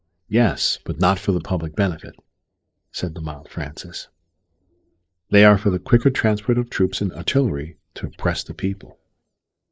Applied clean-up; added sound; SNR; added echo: neural mask model Resemble Enhance denoiser.